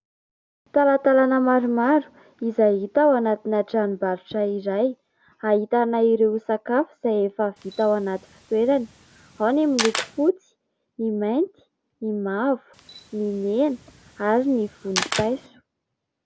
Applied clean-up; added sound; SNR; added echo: none; Camera; 11 dB; none.